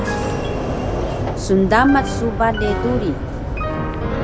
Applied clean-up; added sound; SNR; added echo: none; Piano + Sliding door; 1 dB; none.